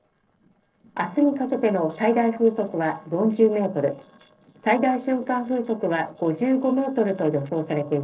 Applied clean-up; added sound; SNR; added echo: neural separator model SepFormer DNS4.